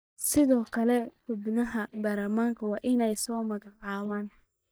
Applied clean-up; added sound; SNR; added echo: neural mask model DeepFilterNet 3.